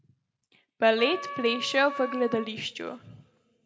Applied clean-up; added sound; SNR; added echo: none; Wind instrument, woodwind instrument; 10 dB; reverberation time 1.1 s.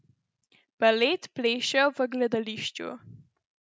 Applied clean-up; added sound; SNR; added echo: none; none; none; none.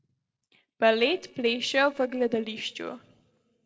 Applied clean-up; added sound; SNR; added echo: neural separator model SepFormer DNS4.